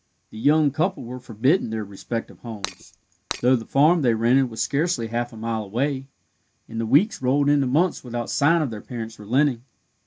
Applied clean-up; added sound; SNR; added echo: none; Shatter; 13 dB; none.